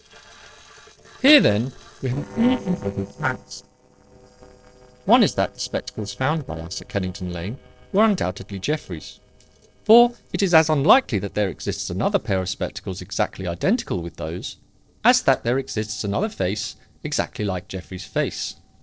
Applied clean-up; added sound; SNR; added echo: neural separator model SepFormer DNS4.